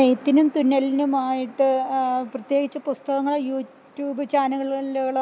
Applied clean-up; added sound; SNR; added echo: none; none; none; none.